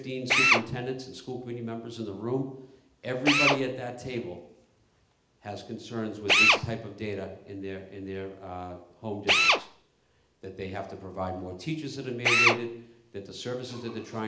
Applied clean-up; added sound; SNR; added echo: none; Drill; -4 dB; none.